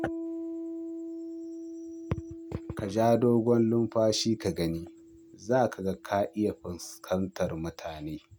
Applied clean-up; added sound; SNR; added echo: none; Piano; 13 dB; none.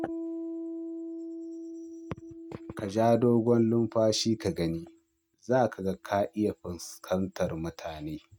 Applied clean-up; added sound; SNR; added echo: neural mask model RNNoise.